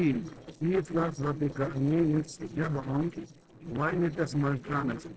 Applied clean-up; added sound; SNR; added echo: neural separator model SepFormer DNS4.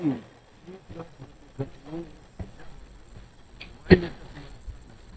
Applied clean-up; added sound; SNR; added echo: neural mask model DeepFilterNet 3.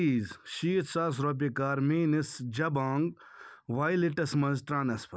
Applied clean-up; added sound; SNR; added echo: none; none; none; none.